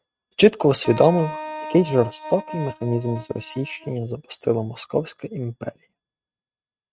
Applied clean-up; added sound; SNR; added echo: neural mask model RNNoise.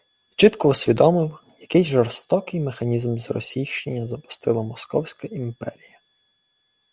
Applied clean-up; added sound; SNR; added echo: none; none; none; none.